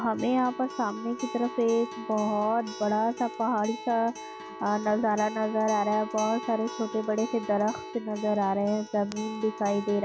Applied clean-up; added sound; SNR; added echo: none; Wind instrument, woodwind instrument + Acoustic guitar; 12 dB; none.